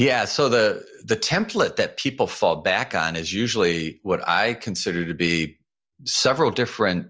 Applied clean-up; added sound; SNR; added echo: none; none; none; none.